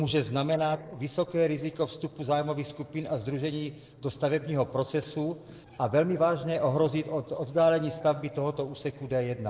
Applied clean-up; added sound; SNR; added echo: neural separator model SepFormer DNS4.